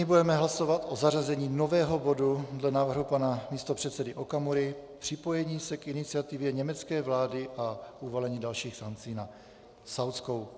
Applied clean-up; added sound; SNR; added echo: none; none; none; none.